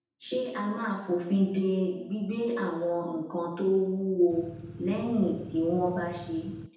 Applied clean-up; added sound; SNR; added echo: none; Engine / Truck / Car; 14 dB; reverberation time 0.8 s.